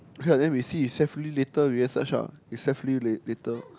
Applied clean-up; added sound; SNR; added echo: none; none; none; none.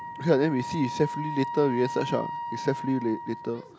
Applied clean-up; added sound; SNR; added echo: none; Wind instrument, woodwind instrument; 8 dB; none.